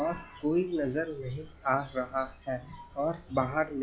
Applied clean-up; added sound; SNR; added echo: classical method log-MMSE.